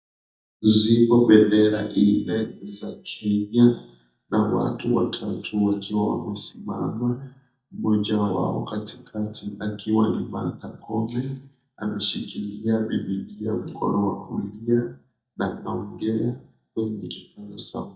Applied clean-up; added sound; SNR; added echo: neural mask model DeepFilterNet 3.